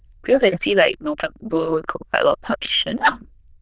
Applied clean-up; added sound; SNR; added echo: neural diffusion model UNIVERSE++.